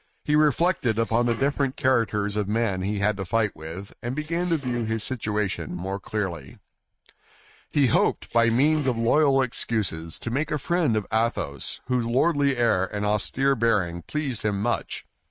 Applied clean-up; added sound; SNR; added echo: neural mask model RNNoise.